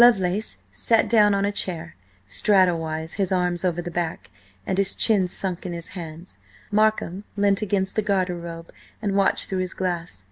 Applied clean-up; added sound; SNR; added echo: none; none; none; none.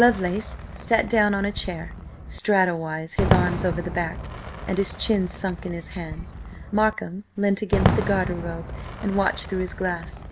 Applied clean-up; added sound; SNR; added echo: none; Fireworks; 4 dB; none.